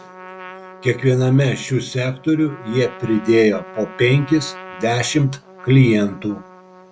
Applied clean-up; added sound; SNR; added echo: none; Trumpet; 19 dB; none.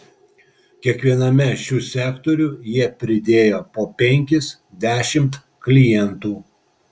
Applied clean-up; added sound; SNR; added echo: none; none; none; none.